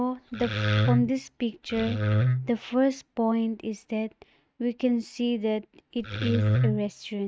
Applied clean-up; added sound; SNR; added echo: neural mask model RNNoise.